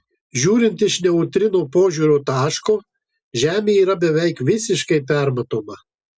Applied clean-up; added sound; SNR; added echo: none; none; none; none.